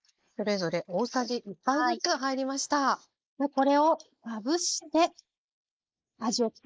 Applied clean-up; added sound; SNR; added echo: neural mask model Resemble Enhance denoiser.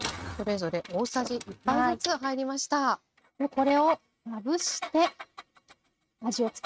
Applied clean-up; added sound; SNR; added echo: neural mask model RNNoise.